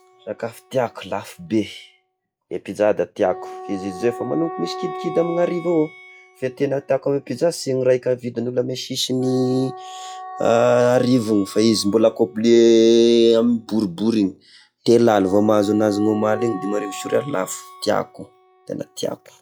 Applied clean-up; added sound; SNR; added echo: classical method log-MMSE.